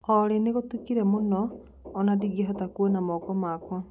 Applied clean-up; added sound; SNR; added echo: none; none; none; none.